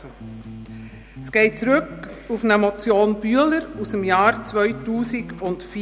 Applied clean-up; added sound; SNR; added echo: none; Bass guitar; 17 dB; none.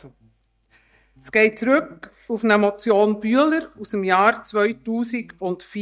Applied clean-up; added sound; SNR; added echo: neural mask model DeepFilterNet 3.